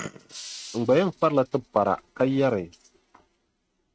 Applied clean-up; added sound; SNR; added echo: neural mask model RNNoise.